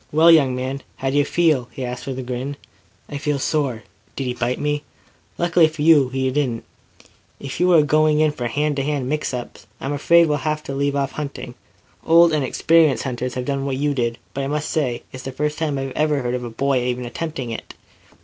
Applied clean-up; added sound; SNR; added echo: none; none; none; none.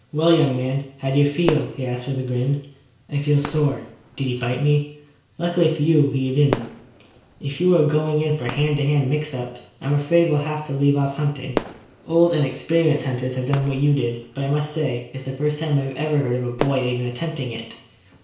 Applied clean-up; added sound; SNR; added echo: none; Fireworks; 15 dB; reverberation time 0.5 s.